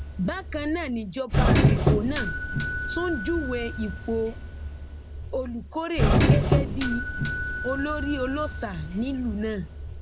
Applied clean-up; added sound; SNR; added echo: none; Doorbell; -4 dB; none.